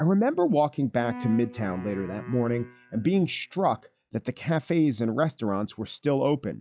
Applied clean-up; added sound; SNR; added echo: classical method log-MMSE.